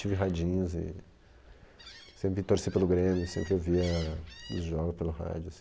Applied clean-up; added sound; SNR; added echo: none; Gull, seagull; 20 dB; none.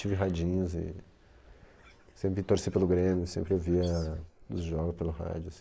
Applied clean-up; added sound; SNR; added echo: neural mask model Resemble Enhance denoiser.